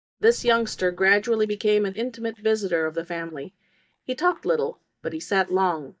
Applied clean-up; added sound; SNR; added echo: neural mask model DeepFilterNet 3.